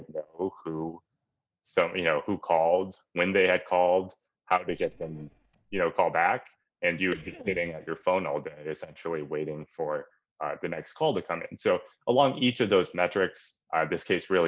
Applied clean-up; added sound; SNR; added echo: neural mask model DeepFilterNet 3.